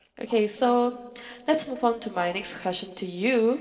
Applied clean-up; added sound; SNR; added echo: neural separator model SepFormer DNS4.